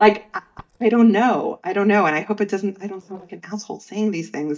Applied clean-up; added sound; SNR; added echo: neural mask model DeepFilterNet 3.